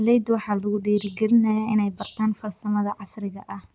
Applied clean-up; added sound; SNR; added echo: none; none; none; none.